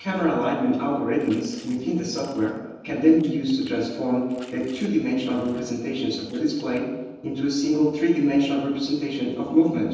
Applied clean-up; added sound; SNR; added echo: neural separator model SepFormer DNS4.